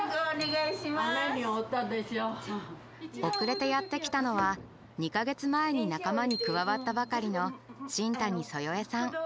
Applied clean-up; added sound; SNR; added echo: none; Bicycle bell; 15 dB; none.